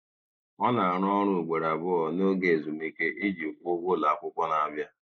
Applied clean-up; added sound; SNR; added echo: neural mask model Resemble Enhance denoiser.